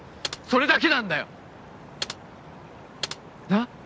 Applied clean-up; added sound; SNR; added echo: none; Computer keyboard; 12 dB; none.